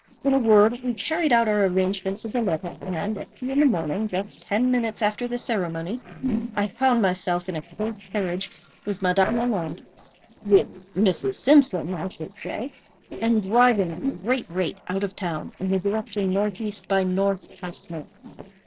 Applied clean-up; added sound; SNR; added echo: neural separator model SepFormer DNS4.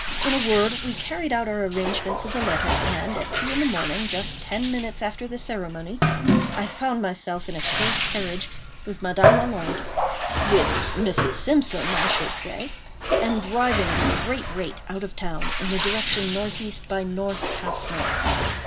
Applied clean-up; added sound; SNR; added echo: none; Bathtub (filling or washing); -1 dB; none.